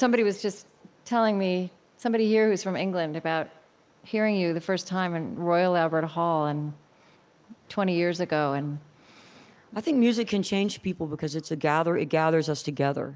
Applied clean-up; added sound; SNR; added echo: none; none; none; none.